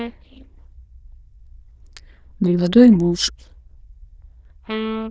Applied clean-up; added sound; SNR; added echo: neural diffusion model UNIVERSE++.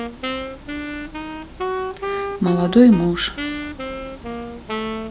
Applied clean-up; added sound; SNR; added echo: none; Wind instrument, woodwind instrument; 7 dB; none.